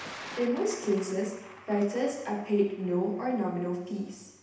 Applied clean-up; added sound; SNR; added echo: none; Thunder; 17 dB; reverberation time 0.8 s.